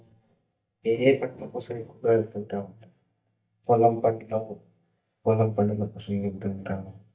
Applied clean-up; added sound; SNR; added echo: neural mask model DeepFilterNet 3.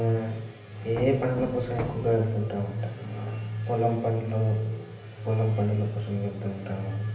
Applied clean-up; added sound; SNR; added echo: none; Knock; 12 dB; reverberation time 0.8 s.